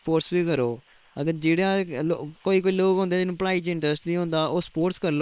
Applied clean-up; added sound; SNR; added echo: neural separator model SepFormer WHAM!.